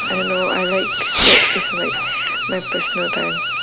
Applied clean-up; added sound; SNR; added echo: none; Fireworks + Alarm; -4 dB; none.